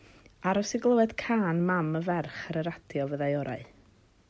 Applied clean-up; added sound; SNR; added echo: none; none; none; none.